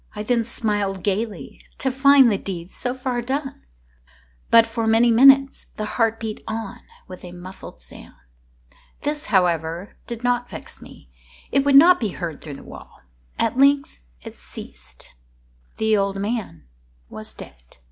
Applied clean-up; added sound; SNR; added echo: none; none; none; none.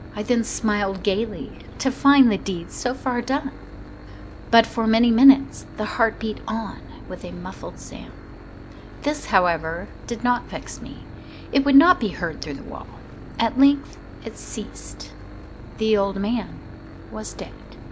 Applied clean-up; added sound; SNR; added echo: none; Engine / Boat, Water vehicle; 15 dB; none.